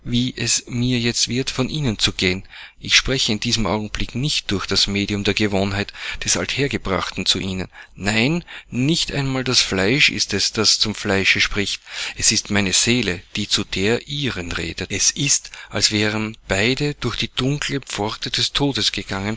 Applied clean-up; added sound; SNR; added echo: none; none; none; none.